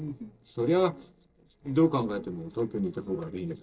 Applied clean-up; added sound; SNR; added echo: neural separator model SepFormer DNS4.